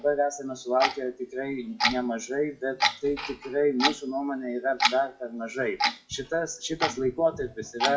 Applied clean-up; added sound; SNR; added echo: classical method WPE with log-MMSE.